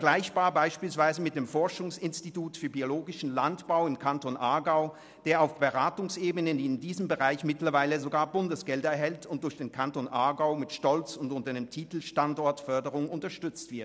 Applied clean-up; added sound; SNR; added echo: none; none; none; none.